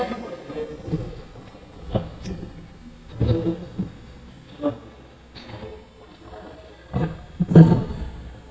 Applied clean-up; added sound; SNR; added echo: neural mask model DeepFilterNet 3.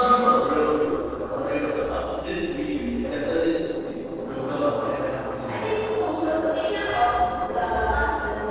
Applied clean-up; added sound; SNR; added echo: neural separator model SepFormer DNS4.